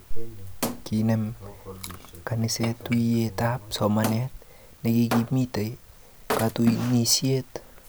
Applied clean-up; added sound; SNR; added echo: none; Wood; 11 dB; none.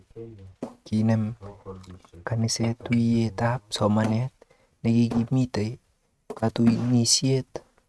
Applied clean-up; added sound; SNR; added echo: neural mask model RNNoise.